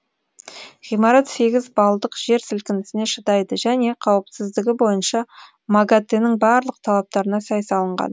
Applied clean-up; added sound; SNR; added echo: none; none; none; none.